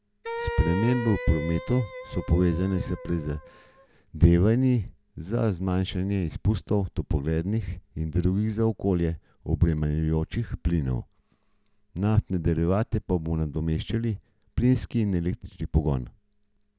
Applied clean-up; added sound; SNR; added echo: none; Wind instrument, woodwind instrument; 10 dB; none.